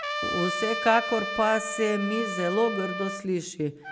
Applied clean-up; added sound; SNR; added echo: none; Trumpet; 5 dB; none.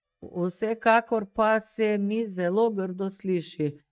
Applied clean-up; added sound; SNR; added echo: neural mask model DeepFilterNet 3.